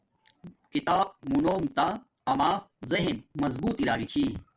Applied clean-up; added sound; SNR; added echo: none; none; none; none.